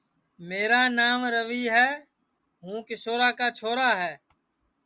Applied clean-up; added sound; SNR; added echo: none; none; none; none.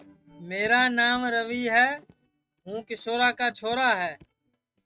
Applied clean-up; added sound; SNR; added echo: neural mask model RNNoise.